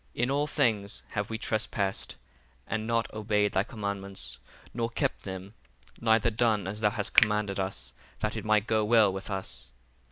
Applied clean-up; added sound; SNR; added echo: none; Finger snapping; 6 dB; none.